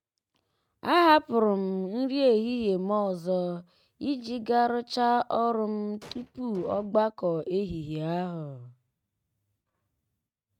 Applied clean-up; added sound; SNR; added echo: neural mask model RNNoise.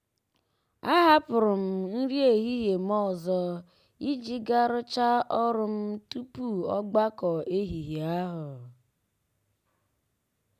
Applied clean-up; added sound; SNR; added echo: none; none; none; none.